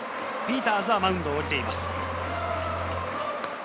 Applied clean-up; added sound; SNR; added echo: none; Bowed string instrument; 9 dB; none.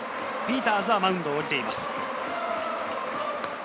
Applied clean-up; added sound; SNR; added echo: none; none; none; none.